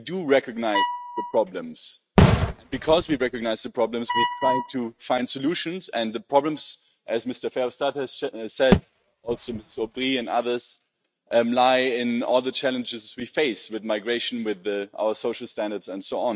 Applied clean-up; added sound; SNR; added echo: neural mask model RNNoise.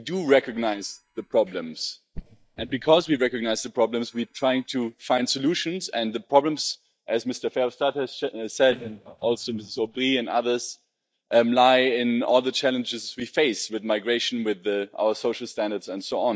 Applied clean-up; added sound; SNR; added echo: neural mask model DeepFilterNet 3.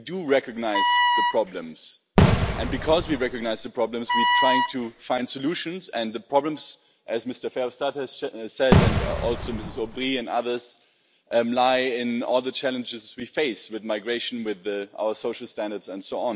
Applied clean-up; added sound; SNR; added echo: none; Wind instrument, woodwind instrument + Fireworks; -4 dB; none.